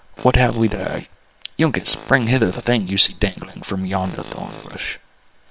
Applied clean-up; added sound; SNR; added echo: neural separator model SepFormer WHAM!.